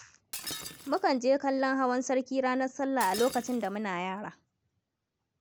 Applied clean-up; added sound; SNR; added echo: none; Shatter; 15 dB; none.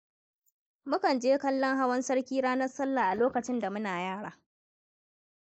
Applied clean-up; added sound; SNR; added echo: neural mask model Resemble Enhance denoiser.